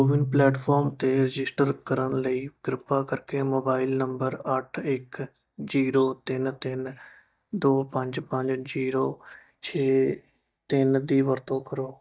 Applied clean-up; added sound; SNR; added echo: neural mask model DeepFilterNet 3.